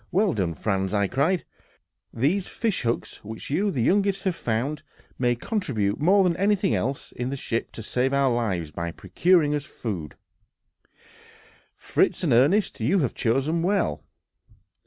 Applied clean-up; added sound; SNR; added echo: none; none; none; none.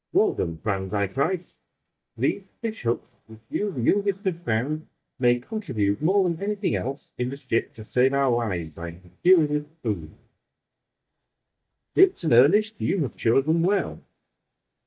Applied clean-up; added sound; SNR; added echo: neural mask model DeepFilterNet 3.